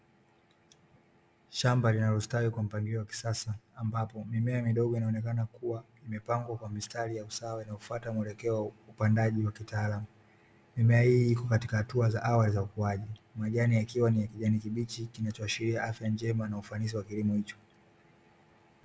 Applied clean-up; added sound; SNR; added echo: none; none; none; none.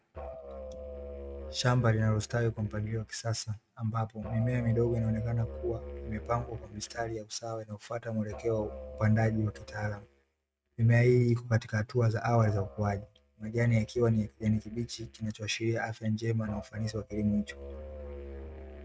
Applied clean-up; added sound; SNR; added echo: neural mask model RNNoise.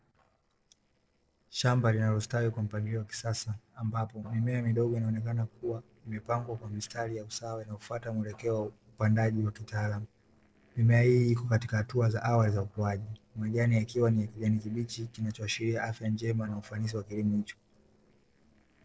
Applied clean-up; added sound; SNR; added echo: neural separator model SepFormer DNS4.